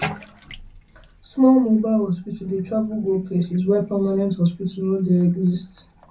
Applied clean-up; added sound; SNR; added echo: none; Bathtub (filling or washing); 18 dB; reverberation time 0.3 s.